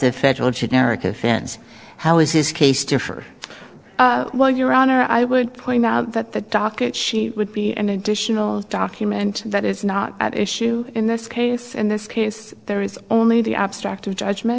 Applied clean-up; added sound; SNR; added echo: neural separator model SepFormer DNS4.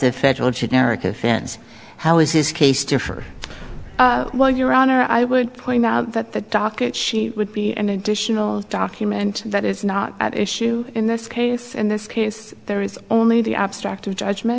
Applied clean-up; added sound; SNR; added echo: none; Bird; 14 dB; none.